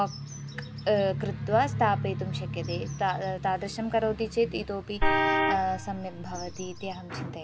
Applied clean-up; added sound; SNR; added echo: none; Vehicle horn, car horn, honking; -1 dB; none.